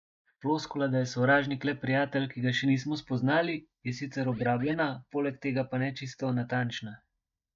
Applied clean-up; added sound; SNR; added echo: neural mask model DeepFilterNet 3.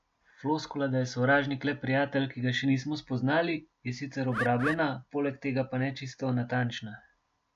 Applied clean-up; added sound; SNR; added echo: none; Bird; 5 dB; none.